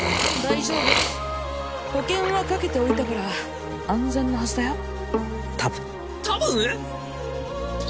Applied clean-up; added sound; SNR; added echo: none; Burping, eructation + Bowed string instrument; 5 dB; none.